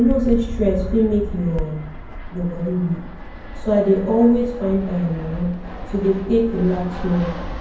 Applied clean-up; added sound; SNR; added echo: none; Fixed-wing aircraft, airplane; 9 dB; reverberation time 0.9 s.